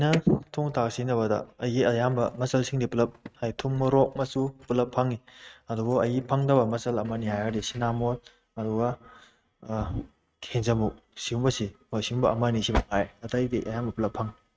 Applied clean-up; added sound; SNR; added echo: neural mask model RNNoise.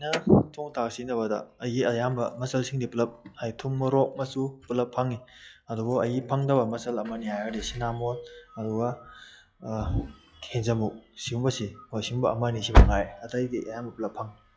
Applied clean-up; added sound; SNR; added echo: classical method log-MMSE.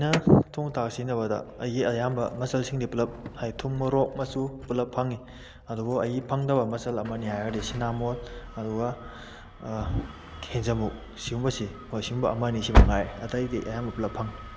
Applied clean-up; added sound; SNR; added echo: none; Engine starting; 4 dB; none.